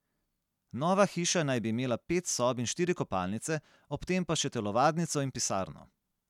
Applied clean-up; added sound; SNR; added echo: none; none; none; none.